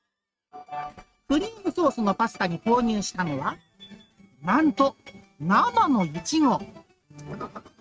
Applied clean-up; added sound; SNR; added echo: neural mask model RNNoise.